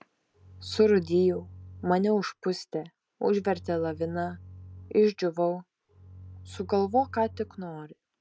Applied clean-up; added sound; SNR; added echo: none; Bowed string instrument; 19 dB; none.